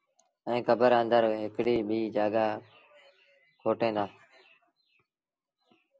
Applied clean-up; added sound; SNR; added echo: none; none; none; none.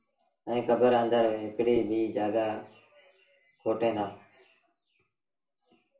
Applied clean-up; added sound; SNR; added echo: none; none; none; reverberation time 0.4 s.